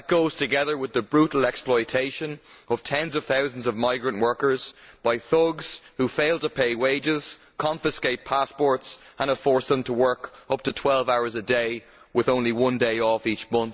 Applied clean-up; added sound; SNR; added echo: none; none; none; none.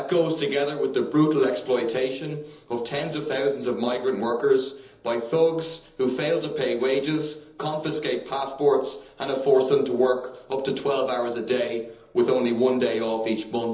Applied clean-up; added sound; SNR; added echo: none; none; none; reverberation time 1.2 s.